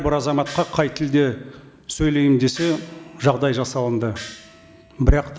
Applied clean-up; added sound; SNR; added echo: none; Gong; 19 dB; none.